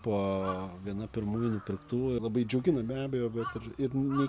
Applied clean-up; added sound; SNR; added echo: none; Crow; 16 dB; none.